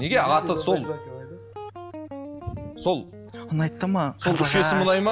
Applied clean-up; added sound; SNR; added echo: none; Guitar; 15 dB; none.